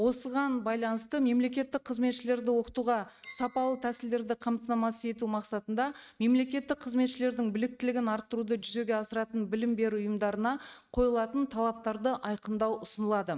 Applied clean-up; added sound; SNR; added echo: neural mask model RNNoise.